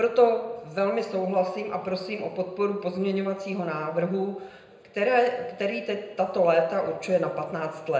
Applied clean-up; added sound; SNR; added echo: none; none; none; reverberation time 0.8 s.